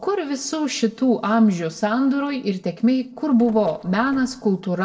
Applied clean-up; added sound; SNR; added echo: neural separator model SepFormer DNS4.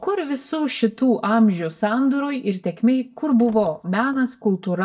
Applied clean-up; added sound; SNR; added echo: neural mask model DeepFilterNet 3.